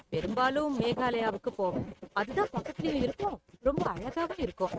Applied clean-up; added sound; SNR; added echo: neural mask model RNNoise.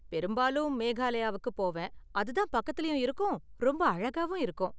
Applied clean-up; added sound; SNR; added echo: none; none; none; none.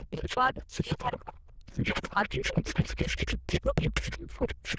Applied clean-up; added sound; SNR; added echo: neural diffusion model UNIVERSE++.